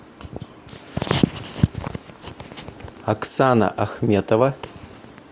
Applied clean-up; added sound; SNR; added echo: none; none; none; none.